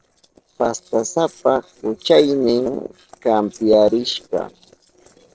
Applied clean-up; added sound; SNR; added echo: neural separator model SepFormer DNS4.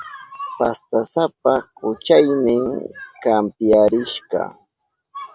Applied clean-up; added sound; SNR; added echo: none; none; none; none.